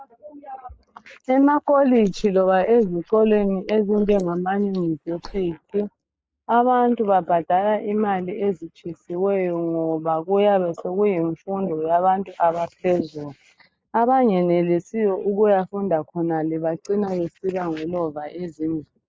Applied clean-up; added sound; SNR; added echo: neural mask model Resemble Enhance denoiser.